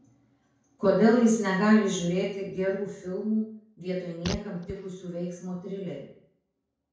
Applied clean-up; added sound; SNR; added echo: none; Fart; 13 dB; reverberation time 0.5 s.